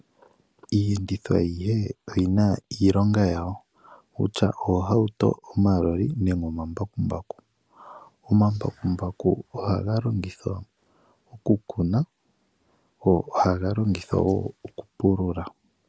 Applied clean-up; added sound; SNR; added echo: none; none; none; none.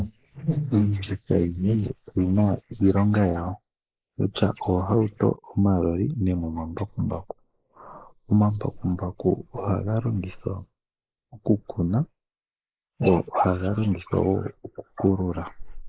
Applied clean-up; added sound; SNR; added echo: neural mask model Resemble Enhance denoiser.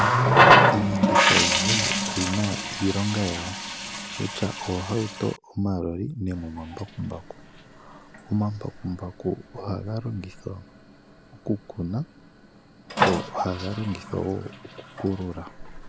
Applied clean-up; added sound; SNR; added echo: none; Water tap, faucet; -4 dB; none.